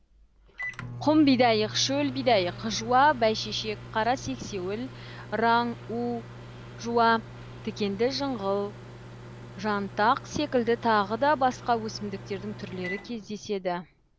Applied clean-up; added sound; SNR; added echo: none; Microwave oven; 14 dB; none.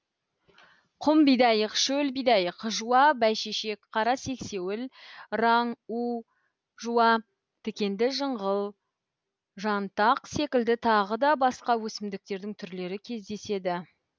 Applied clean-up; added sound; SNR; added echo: none; none; none; none.